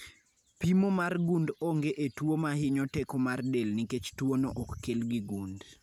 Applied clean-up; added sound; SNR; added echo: none; none; none; none.